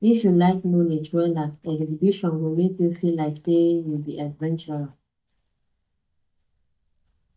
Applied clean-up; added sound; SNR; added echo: neural mask model DeepFilterNet 3.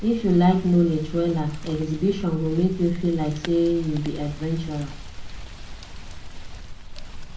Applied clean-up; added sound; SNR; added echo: none; Rain; 10 dB; reverberation time 0.5 s.